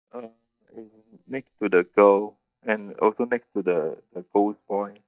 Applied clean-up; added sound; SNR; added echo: neural mask model DeepFilterNet 3.